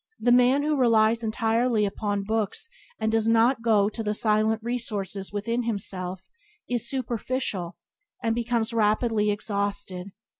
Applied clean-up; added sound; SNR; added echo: none; none; none; none.